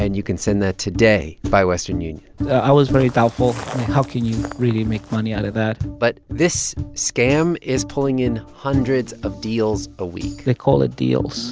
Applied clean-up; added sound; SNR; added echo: none; Walk, footsteps; 17 dB; none.